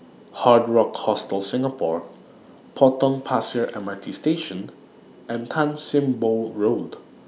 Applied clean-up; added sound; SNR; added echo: none; none; none; none.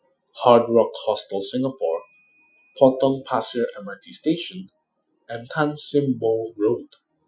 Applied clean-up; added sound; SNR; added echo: classical method Wiener filter.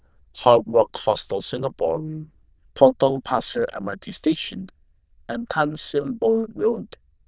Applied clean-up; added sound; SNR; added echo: neural diffusion model UNIVERSE++.